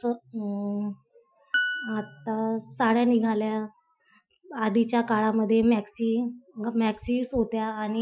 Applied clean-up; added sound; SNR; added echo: classical method Wiener filter.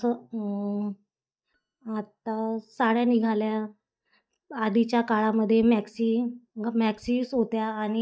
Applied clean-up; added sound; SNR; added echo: neural mask model DeepFilterNet 3.